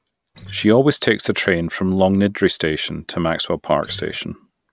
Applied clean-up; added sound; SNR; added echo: none; Acoustic guitar; 18 dB; none.